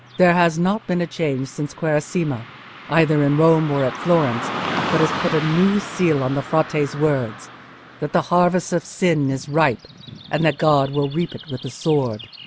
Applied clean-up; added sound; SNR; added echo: none; Car passing by / Traffic noise, roadway noise; 12 dB; none.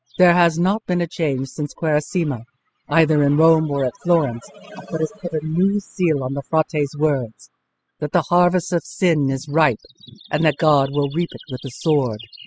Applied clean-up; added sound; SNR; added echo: classical method spectral subtraction.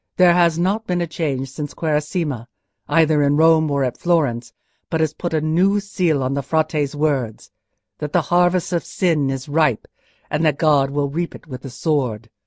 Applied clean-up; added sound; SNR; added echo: none; none; none; none.